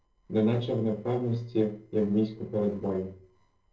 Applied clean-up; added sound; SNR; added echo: neural separator model SepFormer DNS4.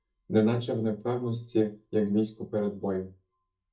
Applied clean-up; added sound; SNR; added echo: neural mask model DeepFilterNet 3.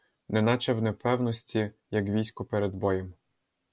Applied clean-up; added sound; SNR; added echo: none; none; none; none.